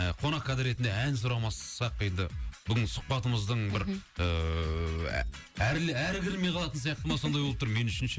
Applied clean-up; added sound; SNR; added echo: none; none; none; none.